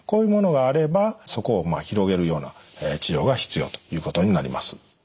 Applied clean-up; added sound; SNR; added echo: none; none; none; none.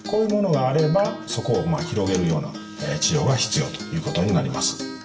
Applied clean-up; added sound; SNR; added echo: none; Acoustic guitar; 11 dB; reverberation time 0.7 s.